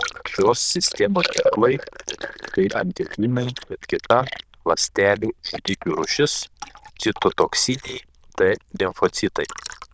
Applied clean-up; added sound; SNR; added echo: neural diffusion model UNIVERSE++.